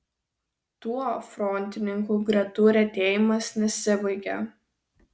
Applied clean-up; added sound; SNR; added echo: none; none; none; none.